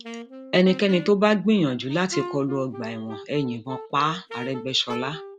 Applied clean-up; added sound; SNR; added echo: none; Wind instrument, woodwind instrument; 14 dB; none.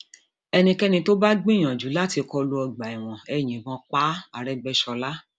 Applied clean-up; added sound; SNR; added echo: none; none; none; none.